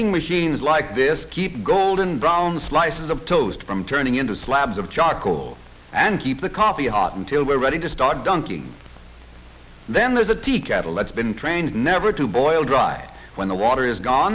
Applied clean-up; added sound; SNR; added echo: none; none; none; none.